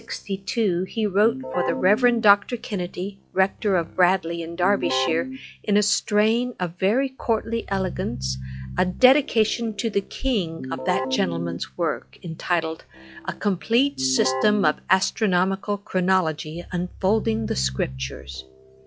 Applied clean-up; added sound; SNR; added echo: classical method log-MMSE.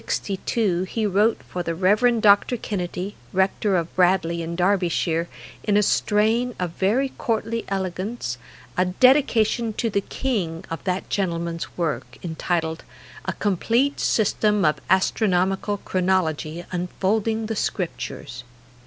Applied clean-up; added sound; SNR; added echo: none; none; none; none.